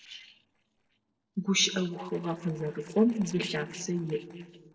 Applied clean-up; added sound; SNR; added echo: neural separator model SepFormer DNS4.